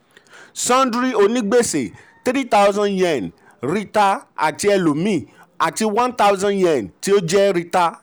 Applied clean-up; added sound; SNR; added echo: none; none; none; none.